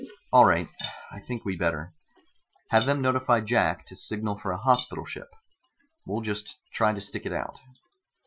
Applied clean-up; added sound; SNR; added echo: classical method Wiener filter.